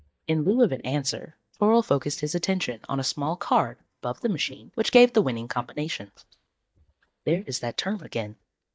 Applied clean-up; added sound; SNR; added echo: neural mask model DeepFilterNet 3.